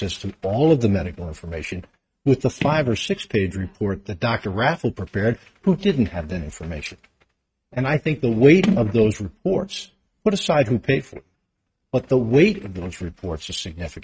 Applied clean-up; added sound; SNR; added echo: neural mask model RNNoise.